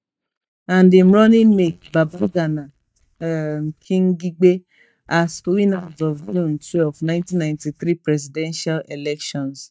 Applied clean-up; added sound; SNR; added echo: neural mask model DeepFilterNet 3.